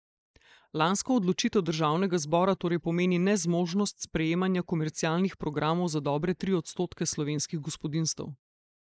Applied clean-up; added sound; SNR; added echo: neural mask model Resemble Enhance denoiser.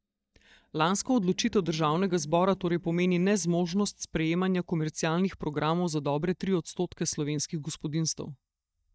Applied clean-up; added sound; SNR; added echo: neural mask model DeepFilterNet 3.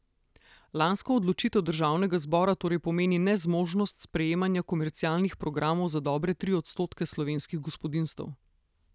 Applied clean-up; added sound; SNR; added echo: none; none; none; none.